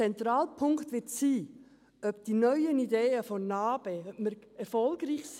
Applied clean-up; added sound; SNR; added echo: none; none; none; none.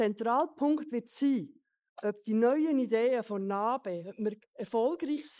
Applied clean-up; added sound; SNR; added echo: neural mask model Resemble Enhance denoiser.